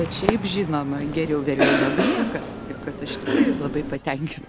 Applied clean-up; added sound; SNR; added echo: none; Crowd / Fireworks + Cough; 0 dB; none.